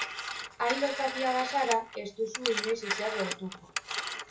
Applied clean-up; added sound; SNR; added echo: none; Telephone; 4 dB; reverberation time 0.2 s.